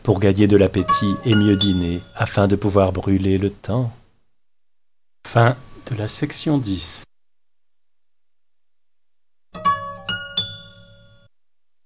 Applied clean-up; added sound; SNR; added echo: none; Guitar; 5 dB; none.